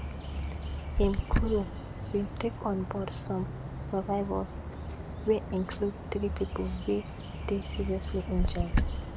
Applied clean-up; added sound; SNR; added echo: none; Bird; 0 dB; none.